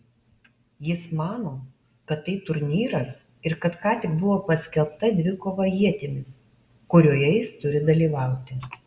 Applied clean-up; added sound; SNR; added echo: none; none; none; none.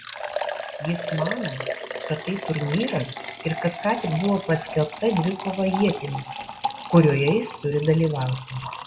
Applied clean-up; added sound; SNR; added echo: none; Liquid; 9 dB; none.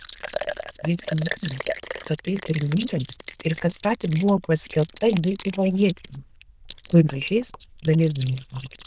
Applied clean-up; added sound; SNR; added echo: neural diffusion model UNIVERSE++.